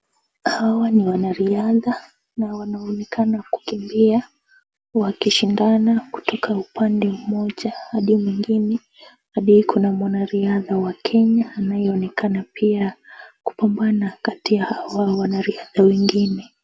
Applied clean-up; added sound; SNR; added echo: none; none; none; none.